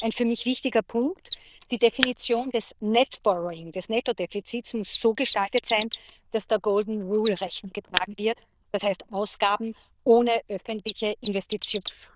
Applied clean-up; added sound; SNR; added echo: neural diffusion model UNIVERSE++.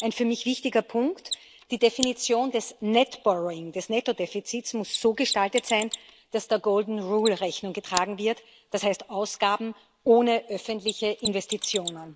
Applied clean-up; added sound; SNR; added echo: neural mask model Resemble Enhance denoiser.